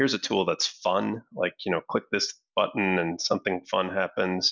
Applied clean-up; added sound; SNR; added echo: none; none; none; none.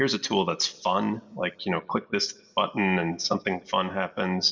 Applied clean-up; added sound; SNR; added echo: none; none; none; reverberation time 0.3 s.